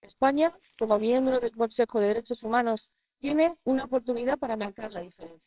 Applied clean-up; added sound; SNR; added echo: neural separator model SepFormer WHAMR!.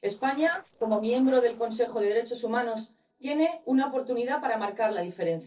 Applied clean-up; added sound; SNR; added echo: neural separator model SepFormer DNS4.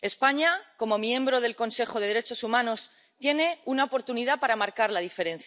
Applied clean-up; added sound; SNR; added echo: none; none; none; none.